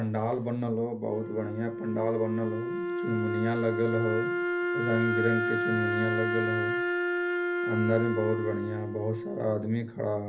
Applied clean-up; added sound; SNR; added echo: none; Wind instrument, woodwind instrument; 0 dB; reverberation time 0.3 s.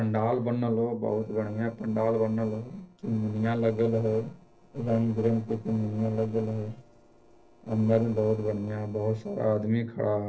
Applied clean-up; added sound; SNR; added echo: neural separator model SepFormer DNS4.